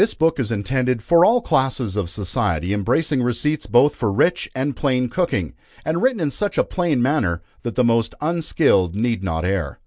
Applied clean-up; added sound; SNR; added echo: none; none; none; none.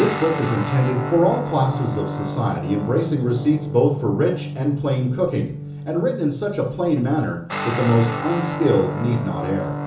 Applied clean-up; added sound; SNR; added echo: none; Guitar; 7 dB; reverberation time 0.6 s.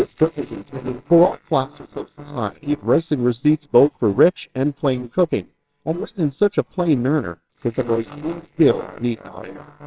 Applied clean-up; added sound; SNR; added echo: neural separator model SepFormer WHAMR!.